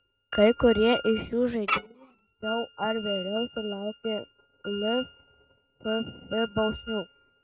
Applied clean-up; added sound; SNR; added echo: neural mask model RNNoise.